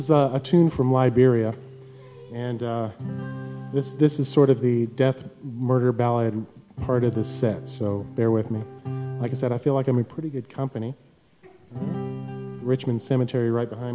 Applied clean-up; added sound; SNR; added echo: none; none; none; none.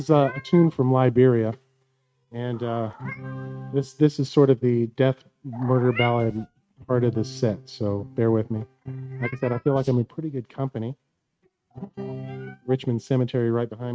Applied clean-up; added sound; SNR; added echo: neural mask model RNNoise.